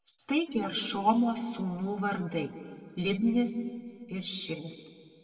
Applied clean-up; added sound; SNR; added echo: none; none; none; reverberation time 1.7 s.